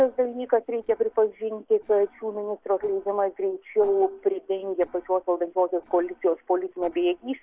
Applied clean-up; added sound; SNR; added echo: neural separator model SepFormer DNS4.